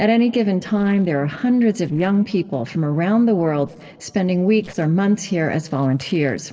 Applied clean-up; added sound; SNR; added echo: neural separator model SepFormer DNS4.